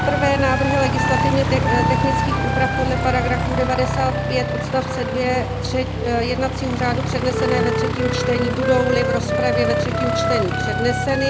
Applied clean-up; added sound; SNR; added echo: none; Wind instrument, woodwind instrument + Aircraft; -2 dB; none.